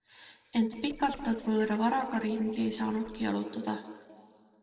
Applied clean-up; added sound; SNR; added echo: neural separator model SepFormer DNS4.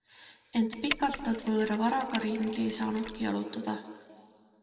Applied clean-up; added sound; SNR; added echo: none; Mechanisms; 10 dB; reverberation time 2.0 s.